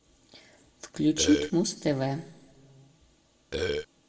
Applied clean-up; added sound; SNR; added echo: none; Burping, eructation; -1 dB; reverberation time 1.0 s.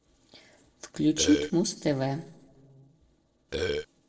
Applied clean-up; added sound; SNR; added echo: neural separator model SepFormer DNS4.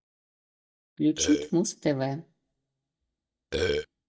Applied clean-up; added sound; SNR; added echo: neural mask model DeepFilterNet 3.